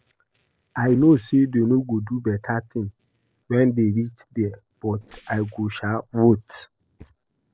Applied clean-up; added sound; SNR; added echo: neural separator model SepFormer DNS4.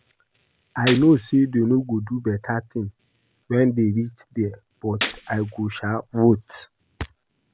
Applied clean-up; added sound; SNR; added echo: none; Gunshot, gunfire; 11 dB; none.